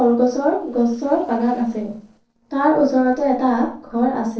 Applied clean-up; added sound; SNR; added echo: neural separator model SepFormer DNS4.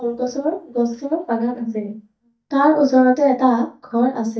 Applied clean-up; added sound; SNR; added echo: neural mask model DeepFilterNet 3.